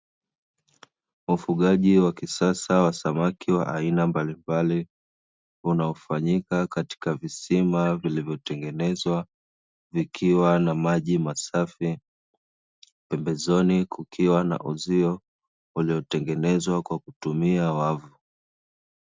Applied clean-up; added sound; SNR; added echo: none; none; none; none.